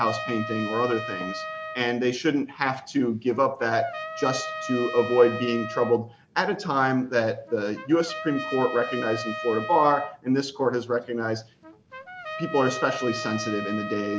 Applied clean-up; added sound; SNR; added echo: none; Trumpet; 10 dB; none.